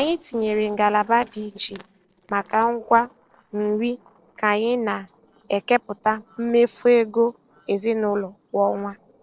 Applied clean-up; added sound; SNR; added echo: neural separator model SepFormer DNS4.